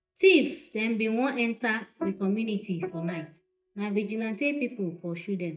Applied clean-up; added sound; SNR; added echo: neural mask model DeepFilterNet 3.